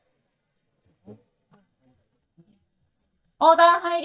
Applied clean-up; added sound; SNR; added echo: neural mask model DeepFilterNet 3.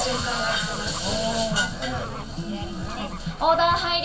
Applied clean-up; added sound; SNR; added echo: none; Bird / Fowl; 11 dB; reverberation time 0.2 s.